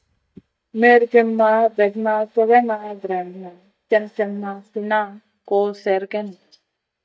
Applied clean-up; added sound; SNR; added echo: neural mask model DeepFilterNet 3.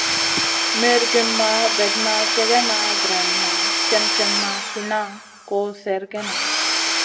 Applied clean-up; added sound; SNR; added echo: none; Tools / Domestic sounds, home sounds; -3 dB; reverberation time 1.7 s.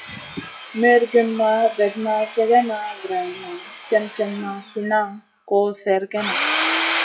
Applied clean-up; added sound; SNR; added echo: classical method WPE with log-MMSE.